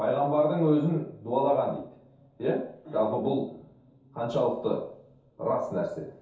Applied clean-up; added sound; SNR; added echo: none; none; none; reverberation time 0.6 s.